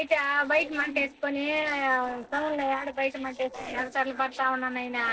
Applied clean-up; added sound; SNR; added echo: neural separator model SepFormer DNS4.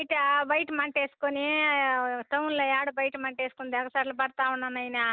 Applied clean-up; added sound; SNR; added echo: none; none; none; none.